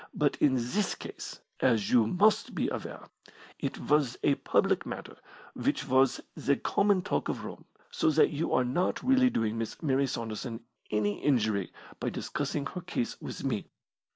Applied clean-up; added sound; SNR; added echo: none; none; none; none.